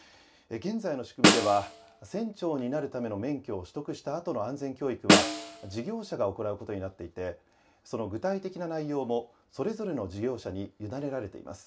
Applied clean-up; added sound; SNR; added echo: none; Snare drum; -4 dB; reverberation time 0.2 s.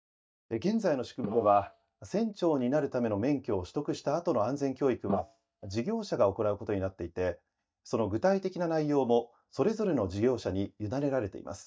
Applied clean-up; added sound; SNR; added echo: neural mask model DeepFilterNet 3.